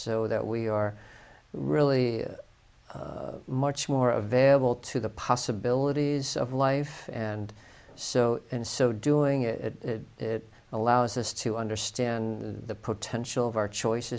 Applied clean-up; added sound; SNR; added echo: none; none; none; none.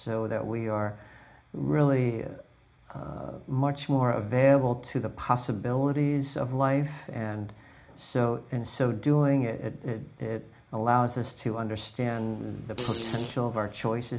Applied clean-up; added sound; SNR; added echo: none; Fart; 9 dB; reverberation time 0.4 s.